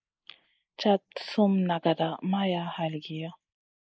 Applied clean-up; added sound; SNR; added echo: neural mask model Resemble Enhance denoiser.